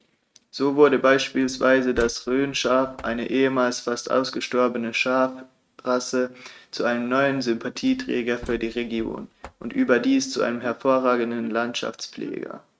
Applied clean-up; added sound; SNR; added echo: neural mask model RNNoise.